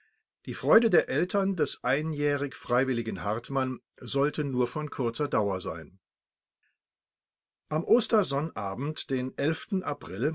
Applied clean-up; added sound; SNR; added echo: none; none; none; none.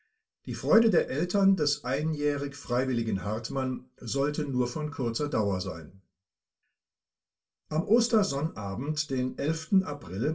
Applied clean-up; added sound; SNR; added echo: none; none; none; reverberation time 0.2 s.